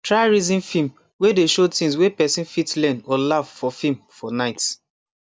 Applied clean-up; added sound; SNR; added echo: none; none; none; none.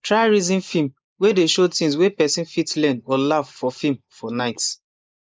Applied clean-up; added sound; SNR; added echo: neural mask model Resemble Enhance denoiser.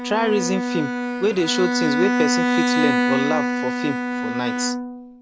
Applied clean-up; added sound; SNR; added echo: none; Bowed string instrument; -2 dB; none.